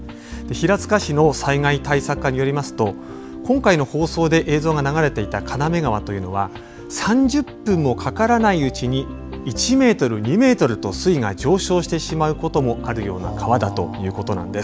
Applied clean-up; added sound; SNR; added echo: none; none; none; none.